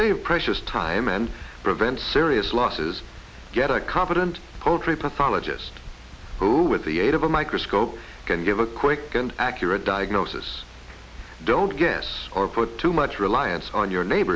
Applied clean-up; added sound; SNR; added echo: none; none; none; none.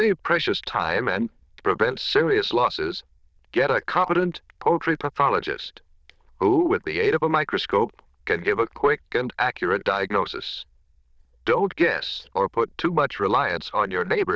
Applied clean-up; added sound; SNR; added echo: neural diffusion model UNIVERSE++.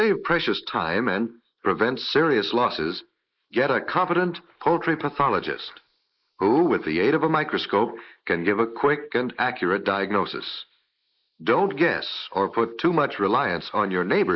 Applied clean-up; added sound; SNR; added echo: neural mask model Resemble Enhance denoiser.